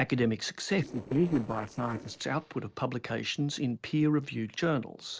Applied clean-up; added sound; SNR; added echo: neural separator model SepFormer DNS4.